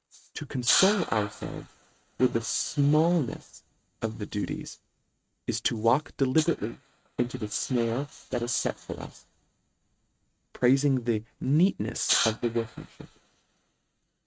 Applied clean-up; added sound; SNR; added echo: neural mask model RNNoise.